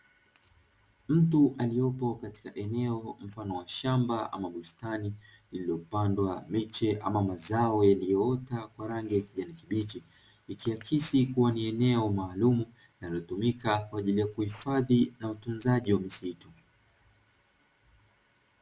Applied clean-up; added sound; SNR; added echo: none; none; none; none.